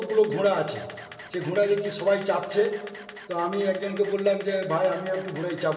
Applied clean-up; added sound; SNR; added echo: none; Camera; 17 dB; reverberation time 2.5 s.